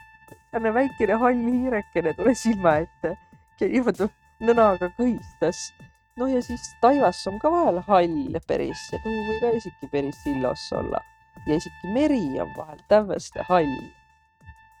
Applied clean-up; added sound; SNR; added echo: neural mask model RNNoise.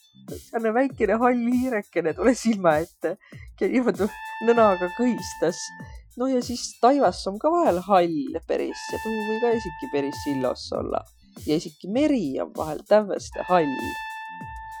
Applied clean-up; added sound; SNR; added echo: classical method Wiener filter.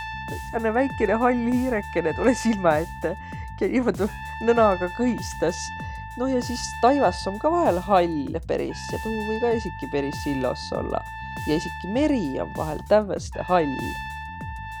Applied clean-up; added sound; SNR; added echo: none; Bass guitar + Trumpet; 10 dB; none.